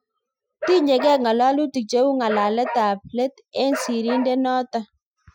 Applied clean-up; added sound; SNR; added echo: classical method Wiener filter.